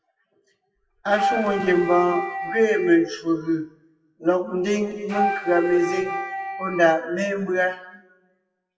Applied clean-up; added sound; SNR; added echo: classical method WPE with log-MMSE.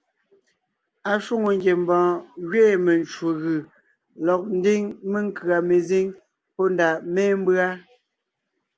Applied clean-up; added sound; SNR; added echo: none; none; none; none.